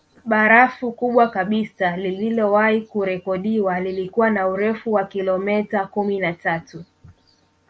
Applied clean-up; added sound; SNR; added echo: none; none; none; none.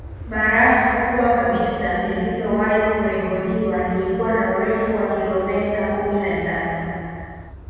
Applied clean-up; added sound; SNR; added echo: none; Aircraft; 15 dB; reverberation time 2.1 s.